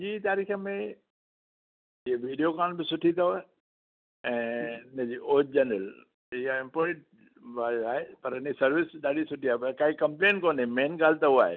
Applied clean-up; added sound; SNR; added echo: none; none; none; none.